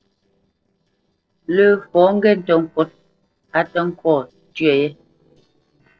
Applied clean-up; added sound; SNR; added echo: neural separator model SepFormer DNS4.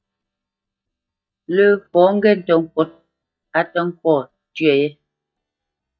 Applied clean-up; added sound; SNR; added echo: neural mask model DeepFilterNet 3.